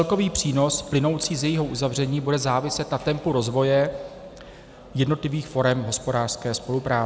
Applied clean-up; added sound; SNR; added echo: none; none; none; none.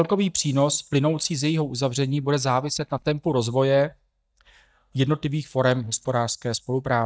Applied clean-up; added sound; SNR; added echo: neural mask model DeepFilterNet 3.